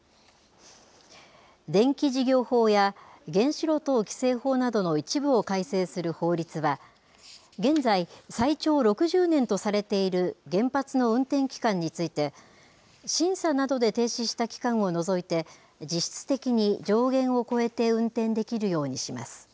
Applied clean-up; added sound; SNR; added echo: none; none; none; none.